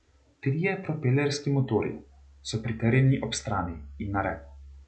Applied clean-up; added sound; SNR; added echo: none; none; none; none.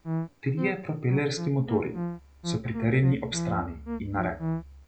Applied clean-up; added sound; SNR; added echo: none; Musical instrument; 6 dB; none.